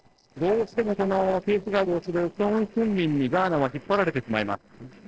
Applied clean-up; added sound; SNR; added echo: neural separator model SepFormer DNS4.